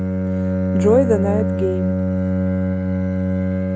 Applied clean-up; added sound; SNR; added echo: none; Bowed string instrument; -4 dB; none.